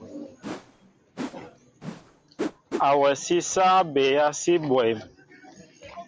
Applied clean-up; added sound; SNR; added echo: none; Whoosh, swoosh, swish; 12 dB; none.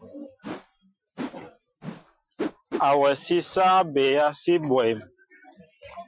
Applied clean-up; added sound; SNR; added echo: classical method Wiener filter.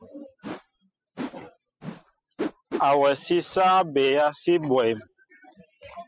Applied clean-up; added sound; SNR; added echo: classical method spectral subtraction.